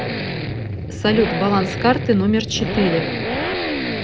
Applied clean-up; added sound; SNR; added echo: none; Accelerating, revving, vroom; 3 dB; none.